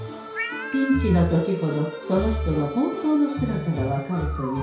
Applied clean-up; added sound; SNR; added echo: none; Cat; 11 dB; reverberation time 0.6 s.